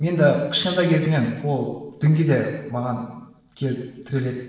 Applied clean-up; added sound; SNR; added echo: none; none; none; reverberation time 1.0 s.